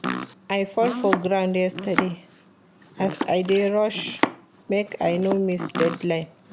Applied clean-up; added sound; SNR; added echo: none; Domestic sounds, home sounds; 7 dB; none.